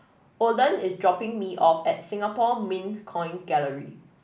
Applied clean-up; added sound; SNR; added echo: none; none; none; none.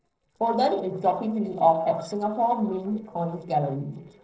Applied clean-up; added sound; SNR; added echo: neural separator model SepFormer DNS4.